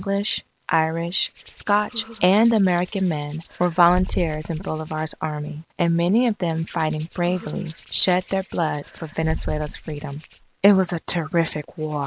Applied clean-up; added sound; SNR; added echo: none; Hands; 14 dB; none.